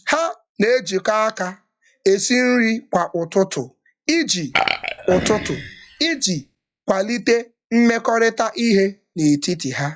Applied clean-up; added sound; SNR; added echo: classical method log-MMSE.